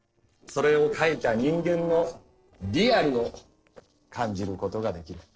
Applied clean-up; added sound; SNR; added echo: neural separator model SepFormer DNS4.